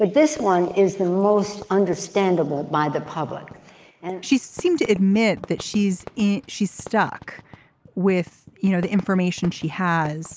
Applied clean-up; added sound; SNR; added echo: neural mask model Resemble Enhance denoiser.